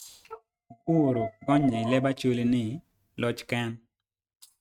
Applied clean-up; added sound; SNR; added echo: neural mask model RNNoise.